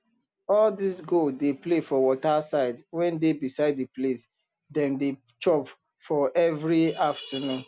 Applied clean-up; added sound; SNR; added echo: none; none; none; none.